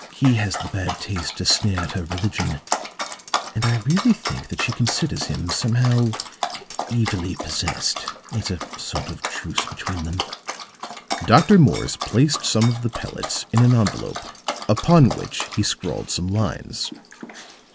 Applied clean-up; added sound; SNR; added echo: none; Dog; 10 dB; none.